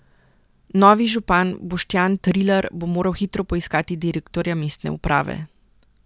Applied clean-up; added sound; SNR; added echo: none; none; none; none.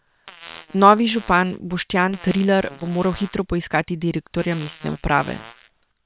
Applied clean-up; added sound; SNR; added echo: neural separator model SepFormer WHAM!.